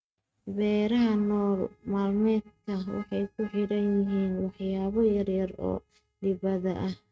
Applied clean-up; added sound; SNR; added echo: neural mask model RNNoise.